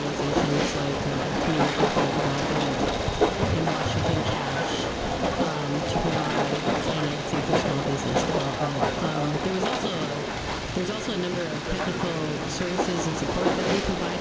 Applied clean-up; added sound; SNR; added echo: none; Train; -3 dB; reverberation time 1.1 s.